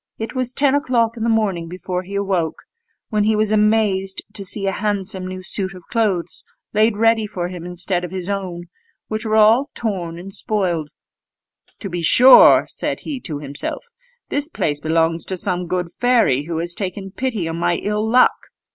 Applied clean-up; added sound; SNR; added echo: none; none; none; none.